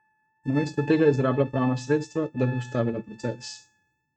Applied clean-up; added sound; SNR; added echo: neural mask model RNNoise.